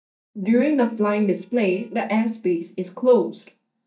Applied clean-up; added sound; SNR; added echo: neural mask model DeepFilterNet 3.